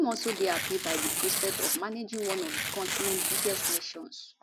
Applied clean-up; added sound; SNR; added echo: none; Tearing; -1 dB; none.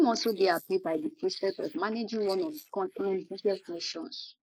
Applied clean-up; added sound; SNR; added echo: neural mask model Resemble Enhance denoiser.